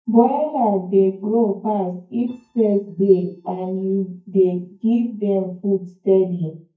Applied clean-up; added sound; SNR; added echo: neural mask model DeepFilterNet 3.